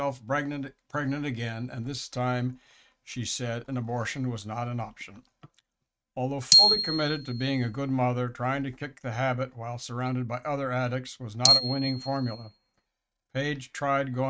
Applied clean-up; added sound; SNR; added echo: neural mask model RNNoise.